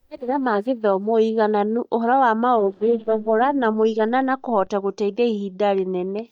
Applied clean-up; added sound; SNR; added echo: neural mask model DeepFilterNet 3.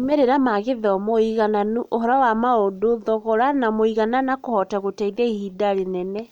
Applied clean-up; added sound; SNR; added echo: none; none; none; none.